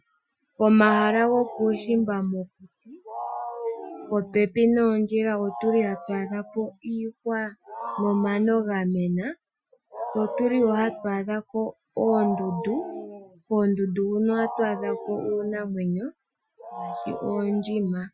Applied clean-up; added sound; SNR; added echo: classical method Wiener filter.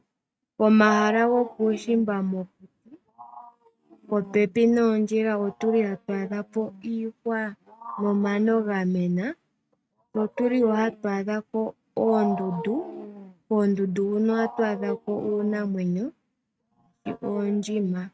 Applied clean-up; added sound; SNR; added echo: neural mask model RNNoise.